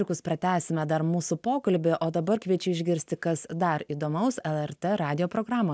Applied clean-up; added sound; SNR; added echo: none; none; none; none.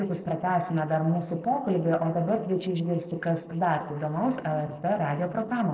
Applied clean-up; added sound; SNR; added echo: neural separator model SepFormer DNS4.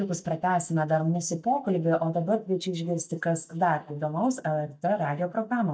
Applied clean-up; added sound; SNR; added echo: neural mask model DeepFilterNet 3.